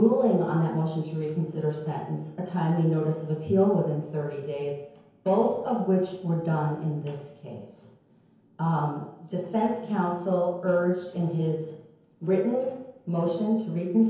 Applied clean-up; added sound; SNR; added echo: none; none; none; reverberation time 0.9 s.